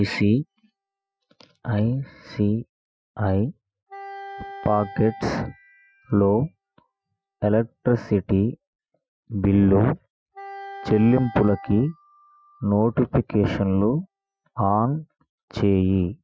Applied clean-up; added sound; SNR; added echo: classical method Wiener filter.